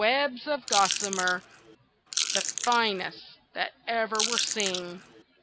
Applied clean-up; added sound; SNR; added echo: none; Chewing, mastication / Crushing; 2 dB; none.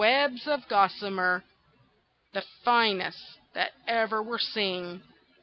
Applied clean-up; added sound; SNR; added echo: none; none; none; none.